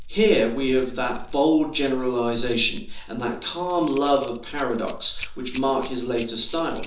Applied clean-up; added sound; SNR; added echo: none; Keys jangling; 7 dB; reverberation time 0.6 s.